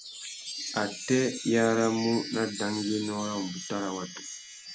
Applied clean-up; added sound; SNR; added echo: none; Chime; 10 dB; none.